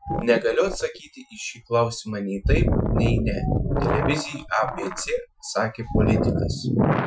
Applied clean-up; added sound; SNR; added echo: classical method Wiener filter.